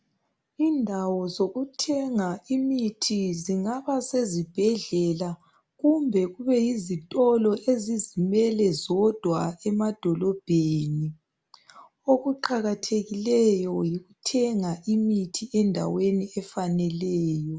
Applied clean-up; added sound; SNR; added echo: none; none; none; none.